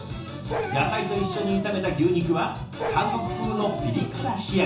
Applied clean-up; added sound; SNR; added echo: none; Bark; 7 dB; reverberation time 0.6 s.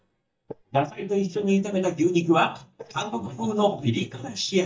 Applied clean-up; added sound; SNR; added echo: neural mask model DeepFilterNet 3.